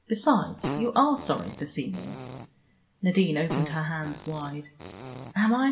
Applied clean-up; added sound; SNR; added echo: none; Fart; 12 dB; reverberation time 1.0 s.